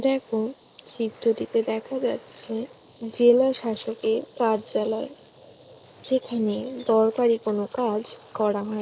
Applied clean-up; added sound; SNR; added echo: neural mask model Resemble Enhance denoiser.